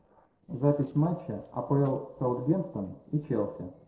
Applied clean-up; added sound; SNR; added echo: neural separator model SepFormer DNS4.